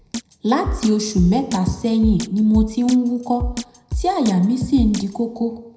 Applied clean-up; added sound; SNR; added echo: none; Drum kit; 9 dB; reverberation time 0.8 s.